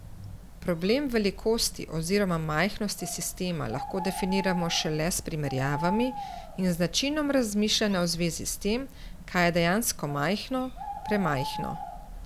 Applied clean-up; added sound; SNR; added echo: none; Bird; 11 dB; none.